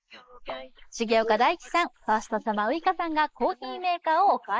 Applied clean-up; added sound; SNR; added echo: neural mask model Resemble Enhance denoiser.